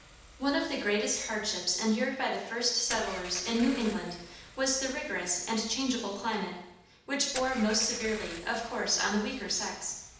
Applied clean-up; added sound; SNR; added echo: none; Engine / Car; 16 dB; reverberation time 0.8 s.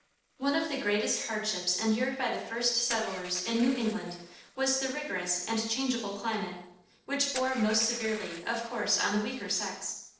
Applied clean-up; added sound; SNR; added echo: neural separator model SepFormer DNS4.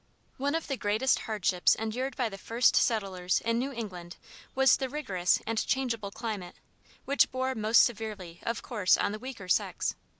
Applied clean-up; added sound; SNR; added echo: none; none; none; none.